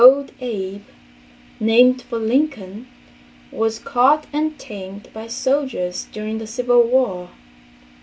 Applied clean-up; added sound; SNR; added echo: none; none; none; none.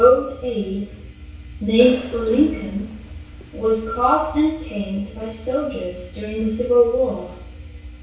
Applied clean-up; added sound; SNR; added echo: none; Cough; 19 dB; reverberation time 0.6 s.